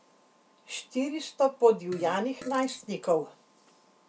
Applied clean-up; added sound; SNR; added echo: none; Fart; 19 dB; none.